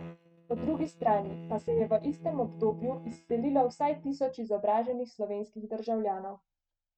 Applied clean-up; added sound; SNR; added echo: neural mask model RNNoise.